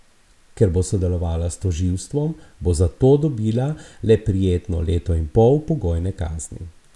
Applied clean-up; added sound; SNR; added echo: none; none; none; none.